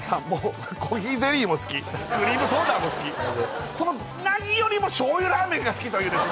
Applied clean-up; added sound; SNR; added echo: none; none; none; none.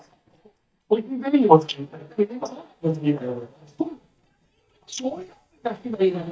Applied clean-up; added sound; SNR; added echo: neural mask model DeepFilterNet 3.